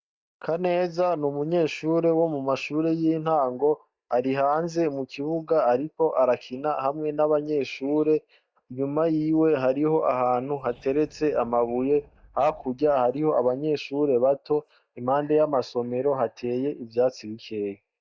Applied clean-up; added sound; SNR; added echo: neural mask model DeepFilterNet 3.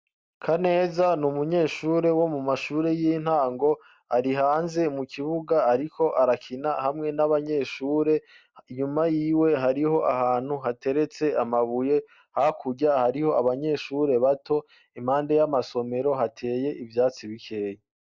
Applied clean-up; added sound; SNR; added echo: none; none; none; none.